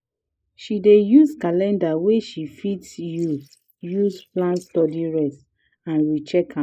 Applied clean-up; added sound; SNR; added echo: neural mask model Resemble Enhance denoiser.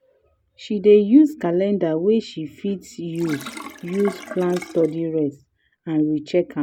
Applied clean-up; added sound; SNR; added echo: none; Sink (filling or washing); 17 dB; none.